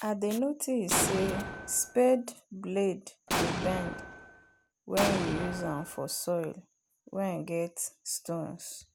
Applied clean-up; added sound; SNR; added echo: none; Explosion; 2 dB; none.